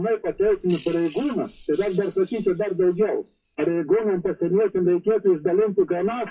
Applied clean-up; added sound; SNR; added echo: classical method WPE with log-MMSE.